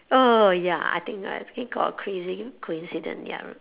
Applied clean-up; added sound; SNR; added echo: none; none; none; none.